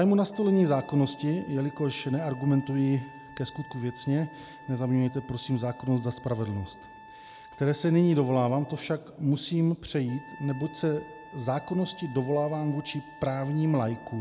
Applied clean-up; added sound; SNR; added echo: none; Trumpet; 20 dB; none.